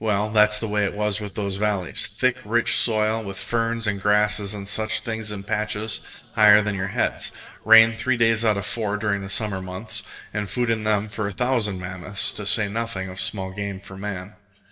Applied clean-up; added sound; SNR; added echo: neural separator model SepFormer DNS4.